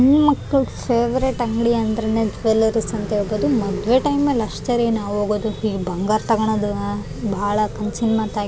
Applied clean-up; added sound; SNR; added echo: none; none; none; none.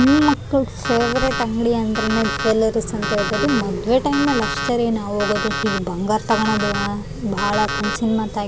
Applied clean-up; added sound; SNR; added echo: none; Alarm; 7 dB; none.